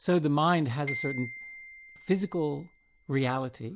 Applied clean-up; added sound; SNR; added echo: none; Glockenspiel; 13 dB; none.